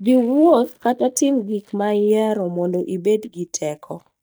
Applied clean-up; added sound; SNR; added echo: neural mask model DeepFilterNet 3.